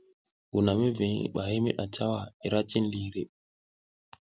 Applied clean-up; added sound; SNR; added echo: none; none; none; none.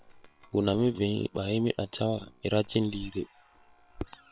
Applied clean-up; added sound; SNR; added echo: neural separator model SepFormer WHAM!.